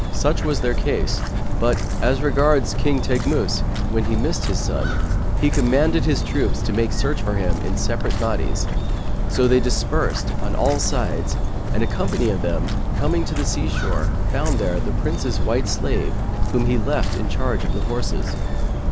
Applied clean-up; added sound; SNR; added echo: none; Walk, footsteps; -4 dB; none.